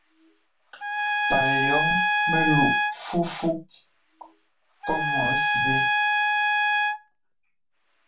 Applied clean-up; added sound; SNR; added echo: none; Trumpet; -4 dB; reverberation time 0.2 s.